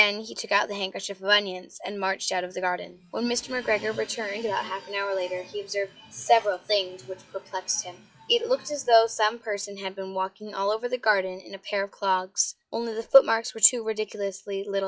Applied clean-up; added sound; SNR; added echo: classical method log-MMSE.